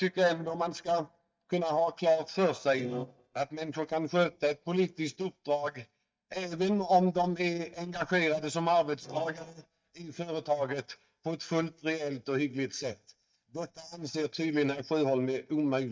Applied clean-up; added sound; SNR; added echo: neural mask model DeepFilterNet 3.